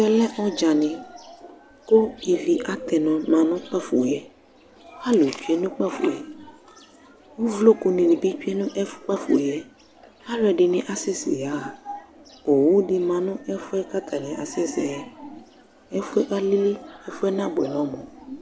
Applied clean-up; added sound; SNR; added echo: none; none; none; none.